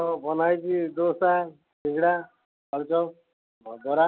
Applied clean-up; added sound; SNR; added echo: none; none; none; none.